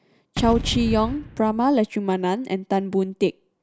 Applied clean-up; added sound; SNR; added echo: none; Gunshot, gunfire / Boom; 10 dB; none.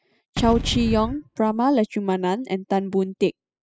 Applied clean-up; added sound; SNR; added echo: classical method spectral subtraction.